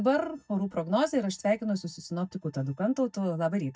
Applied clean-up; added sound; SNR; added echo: neural mask model DeepFilterNet 3.